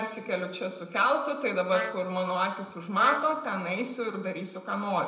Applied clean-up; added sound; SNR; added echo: none; Trumpet; 10 dB; reverberation time 0.8 s.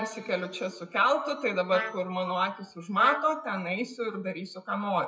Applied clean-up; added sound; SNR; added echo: classical method WPE with log-MMSE.